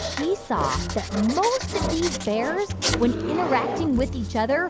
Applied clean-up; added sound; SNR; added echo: none; Writing; 11 dB; none.